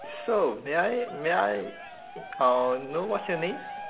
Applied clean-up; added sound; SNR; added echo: none; Cheering; 13 dB; none.